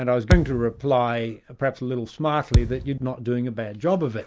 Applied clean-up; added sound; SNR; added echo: none; Thump, thud; 1 dB; none.